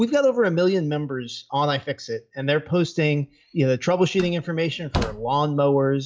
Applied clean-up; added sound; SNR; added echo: classical method log-MMSE.